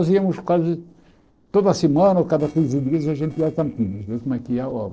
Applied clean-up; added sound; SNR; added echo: neural separator model SepFormer DNS4.